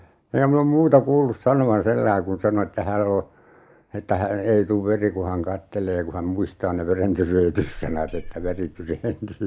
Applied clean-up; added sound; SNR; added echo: neural mask model Resemble Enhance denoiser.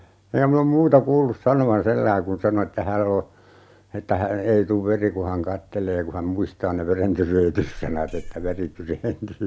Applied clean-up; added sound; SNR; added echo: none; Meow; 13 dB; none.